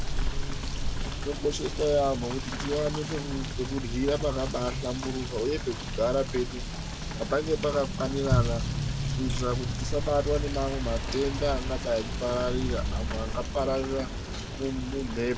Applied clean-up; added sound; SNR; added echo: none; Motor vehicle (road) / Rain; 1 dB; none.